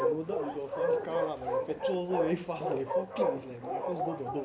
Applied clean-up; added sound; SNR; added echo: none; Bark; -3 dB; none.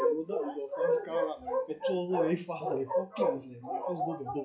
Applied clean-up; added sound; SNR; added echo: classical method log-MMSE.